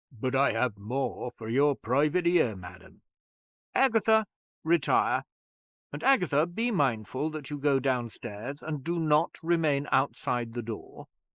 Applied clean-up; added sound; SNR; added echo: neural mask model Resemble Enhance denoiser.